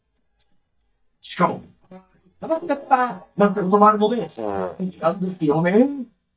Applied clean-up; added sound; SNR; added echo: neural mask model DeepFilterNet 3.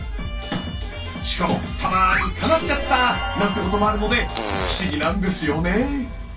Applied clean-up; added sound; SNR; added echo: none; Fart; 8 dB; reverberation time 0.2 s.